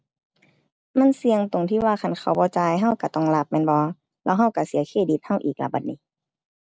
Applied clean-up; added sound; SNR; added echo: none; none; none; none.